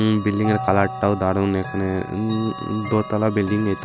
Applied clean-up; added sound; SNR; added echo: none; Chime / Clock; 11 dB; none.